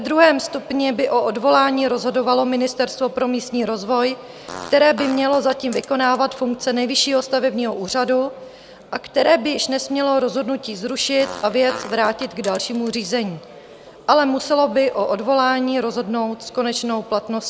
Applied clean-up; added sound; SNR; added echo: none; Fart; 17 dB; none.